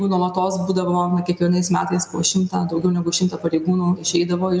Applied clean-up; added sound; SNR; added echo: none; none; none; none.